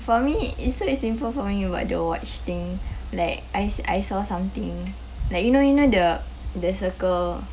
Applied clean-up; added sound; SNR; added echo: none; none; none; none.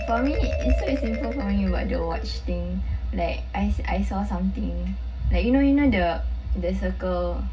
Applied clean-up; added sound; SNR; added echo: none; Marimba, xylophone; 15 dB; reverberation time 0.4 s.